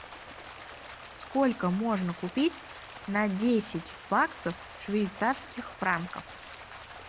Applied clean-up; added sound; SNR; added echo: none; Stream; 14 dB; none.